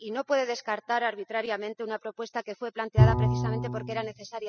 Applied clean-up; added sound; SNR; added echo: classical method spectral subtraction.